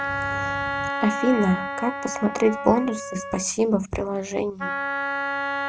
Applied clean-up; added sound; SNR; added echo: none; Wind instrument, woodwind instrument; 4 dB; none.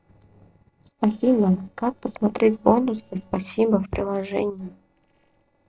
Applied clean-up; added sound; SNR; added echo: neural separator model SepFormer DNS4.